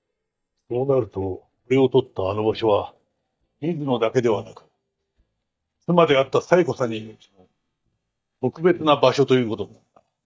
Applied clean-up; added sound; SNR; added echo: neural mask model DeepFilterNet 3.